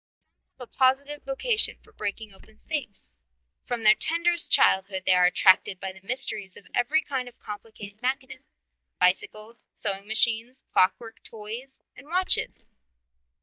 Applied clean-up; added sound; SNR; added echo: neural mask model DeepFilterNet 3.